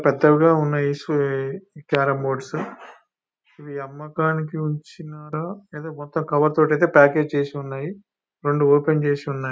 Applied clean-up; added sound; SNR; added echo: none; none; none; none.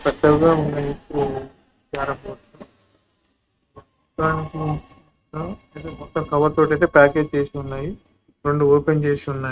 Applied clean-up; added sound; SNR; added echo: neural mask model RNNoise.